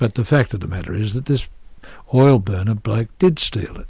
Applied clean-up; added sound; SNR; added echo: none; none; none; none.